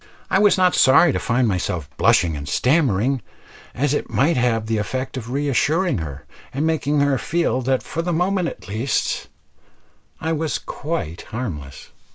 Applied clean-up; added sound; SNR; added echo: none; none; none; none.